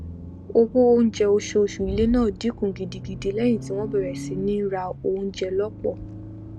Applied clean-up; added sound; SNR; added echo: none; Accelerating, revving, vroom; 12 dB; none.